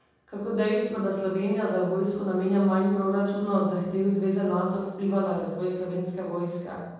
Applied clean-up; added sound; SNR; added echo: none; none; none; reverberation time 1.3 s.